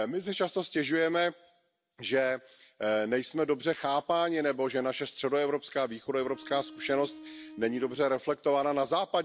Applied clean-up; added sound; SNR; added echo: none; Bowed string instrument; 18 dB; none.